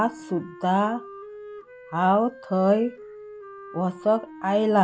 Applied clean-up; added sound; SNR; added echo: none; Wind instrument, woodwind instrument; 17 dB; none.